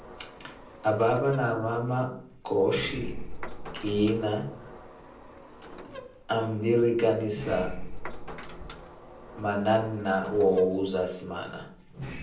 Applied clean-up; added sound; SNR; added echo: none; Sliding door; 11 dB; reverberation time 0.6 s.